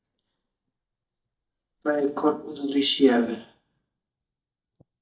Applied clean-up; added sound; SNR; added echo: neural mask model DeepFilterNet 3.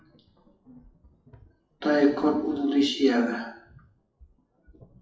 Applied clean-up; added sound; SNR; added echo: classical method WPE with log-MMSE.